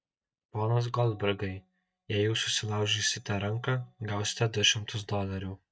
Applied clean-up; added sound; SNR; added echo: neural mask model DeepFilterNet 3.